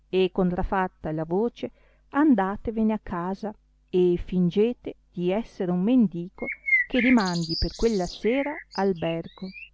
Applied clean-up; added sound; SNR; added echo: none; Bird; 6 dB; none.